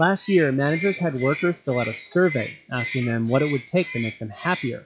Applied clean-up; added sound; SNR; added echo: classical method log-MMSE.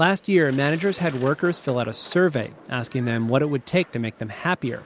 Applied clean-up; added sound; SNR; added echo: none; none; none; none.